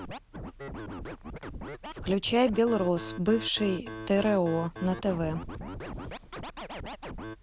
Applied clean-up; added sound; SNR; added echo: none; Scratching (performance technique); 10 dB; none.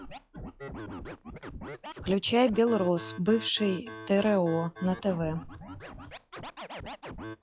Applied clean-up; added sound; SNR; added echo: classical method log-MMSE.